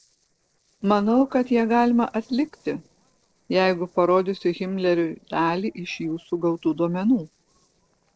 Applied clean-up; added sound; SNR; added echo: neural separator model SepFormer DNS4.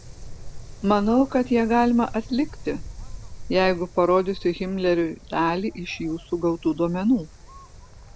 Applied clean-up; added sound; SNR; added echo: none; Wind; 14 dB; none.